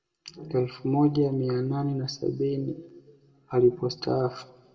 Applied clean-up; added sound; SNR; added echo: none; none; none; reverberation time 0.9 s.